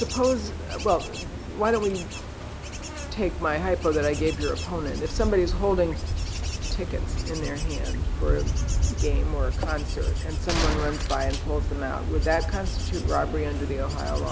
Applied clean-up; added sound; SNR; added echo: none; Wind / Bird / Insect + Gunshot, gunfire; -1 dB; none.